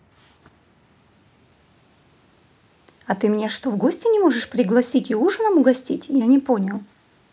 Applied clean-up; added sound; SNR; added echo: neural mask model Resemble Enhance denoiser.